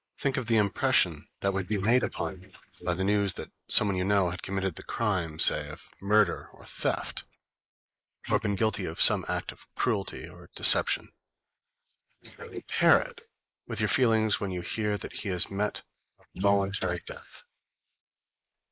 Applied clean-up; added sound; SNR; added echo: neural mask model Resemble Enhance denoiser.